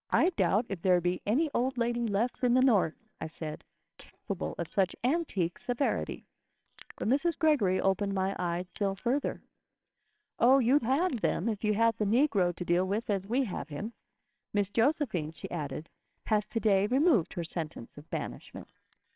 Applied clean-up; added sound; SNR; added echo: neural separator model SepFormer WHAMR!.